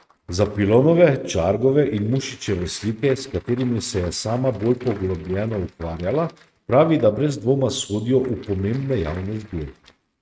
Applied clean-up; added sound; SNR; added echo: neural mask model RNNoise.